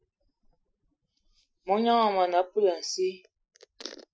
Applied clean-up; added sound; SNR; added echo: classical method Wiener filter.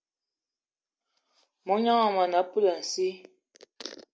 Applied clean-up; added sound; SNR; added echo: none; none; none; none.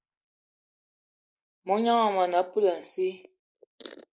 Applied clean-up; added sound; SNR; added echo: neural mask model Resemble Enhance denoiser.